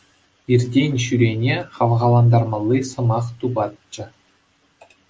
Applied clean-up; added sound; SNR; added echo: none; none; none; none.